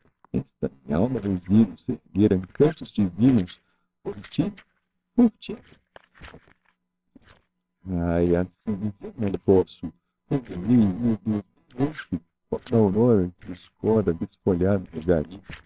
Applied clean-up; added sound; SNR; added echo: neural separator model SepFormer WHAMR!.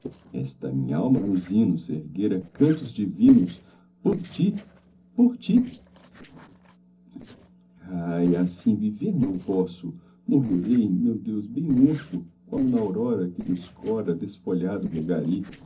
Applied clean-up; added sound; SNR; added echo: neural separator model SepFormer DNS4.